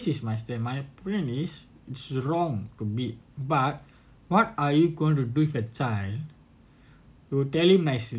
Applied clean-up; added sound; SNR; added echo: none; none; none; none.